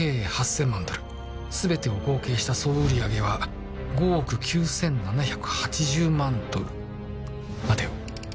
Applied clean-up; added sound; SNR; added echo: none; none; none; none.